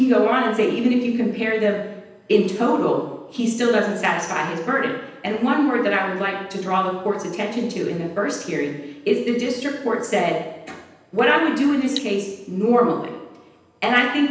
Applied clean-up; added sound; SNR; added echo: none; Cutlery, silverware; 15 dB; reverberation time 0.9 s.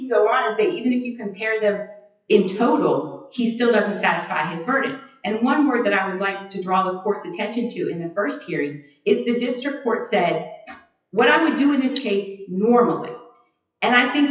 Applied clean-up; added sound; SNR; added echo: classical method WPE with log-MMSE.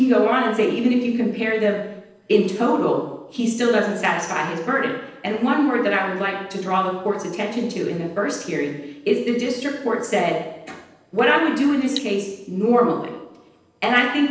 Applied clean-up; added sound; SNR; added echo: neural separator model SepFormer DNS4.